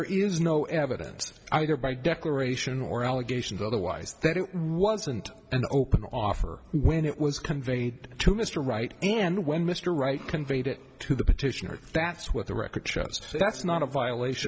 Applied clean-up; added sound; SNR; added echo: none; none; none; none.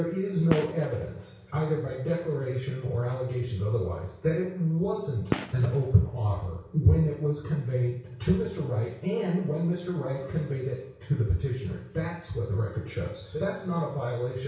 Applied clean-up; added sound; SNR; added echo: none; Gunshot, gunfire; 11 dB; reverberation time 0.6 s.